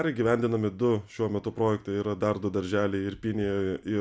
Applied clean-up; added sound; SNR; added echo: none; none; none; none.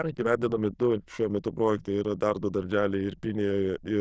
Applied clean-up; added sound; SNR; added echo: neural diffusion model UNIVERSE++.